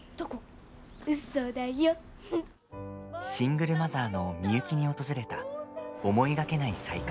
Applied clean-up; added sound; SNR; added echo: none; none; none; none.